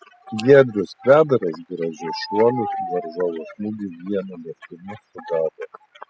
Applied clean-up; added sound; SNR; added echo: classical method spectral subtraction.